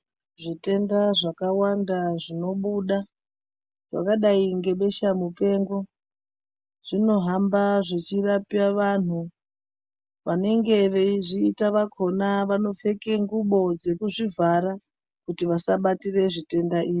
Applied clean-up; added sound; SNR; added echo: none; none; none; none.